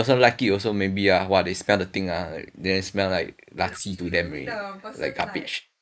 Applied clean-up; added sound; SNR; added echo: neural mask model Resemble Enhance denoiser.